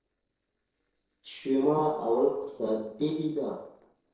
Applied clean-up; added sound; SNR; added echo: neural separator model SepFormer DNS4.